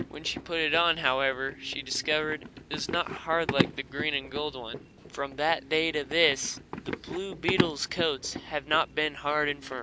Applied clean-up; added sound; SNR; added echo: none; Run; 7 dB; none.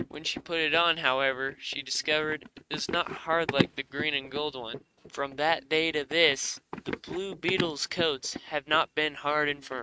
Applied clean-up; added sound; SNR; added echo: neural mask model RNNoise.